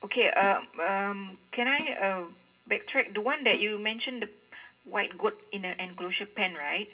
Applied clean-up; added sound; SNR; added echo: none; Snare drum; 20 dB; reverberation time 0.2 s.